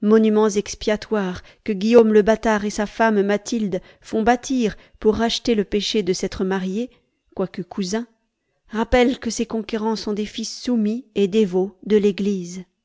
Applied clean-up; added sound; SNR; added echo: none; none; none; none.